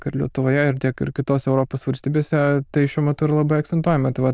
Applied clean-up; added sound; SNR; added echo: neural diffusion model UNIVERSE++.